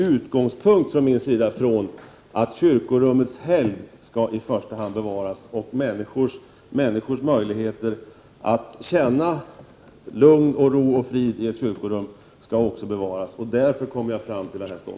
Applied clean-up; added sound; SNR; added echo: none; none; none; none.